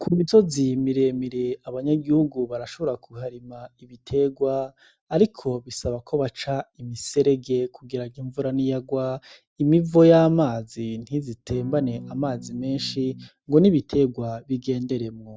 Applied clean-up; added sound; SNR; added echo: none; Electric guitar / Strum; 15 dB; none.